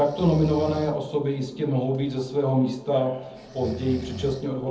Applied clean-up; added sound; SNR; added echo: none; Breathing; 15 dB; reverberation time 0.6 s.